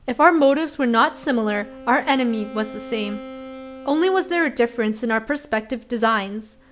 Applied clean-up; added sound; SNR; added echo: none; Wind instrument, woodwind instrument; 19 dB; none.